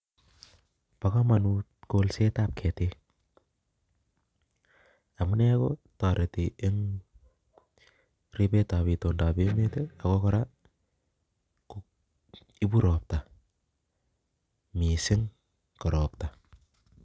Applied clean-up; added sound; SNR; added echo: none; Electric guitar; 15 dB; none.